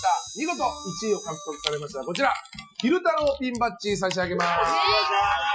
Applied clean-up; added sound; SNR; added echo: classical method Wiener filter.